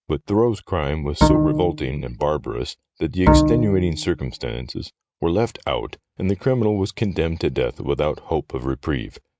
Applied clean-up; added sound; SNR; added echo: neural mask model RNNoise.